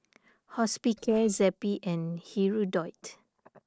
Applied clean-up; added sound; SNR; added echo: neural separator model SepFormer DNS4.